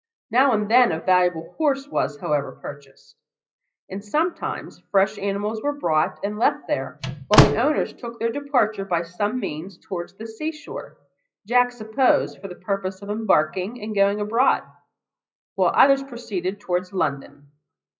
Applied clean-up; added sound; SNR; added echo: classical method WPE with log-MMSE.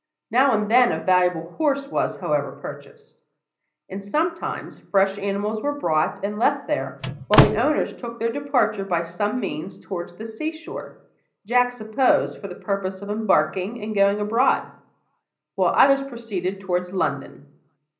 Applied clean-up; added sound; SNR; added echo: none; Slam / Microwave oven; -4 dB; reverberation time 0.5 s.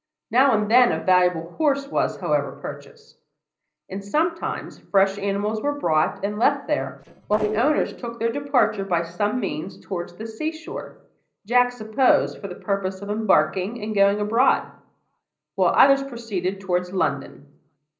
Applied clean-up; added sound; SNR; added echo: neural separator model SepFormer DNS4.